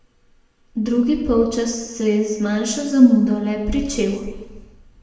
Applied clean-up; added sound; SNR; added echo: none; none; none; reverberation time 1.0 s.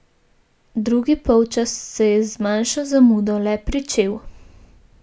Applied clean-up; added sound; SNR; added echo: none; none; none; none.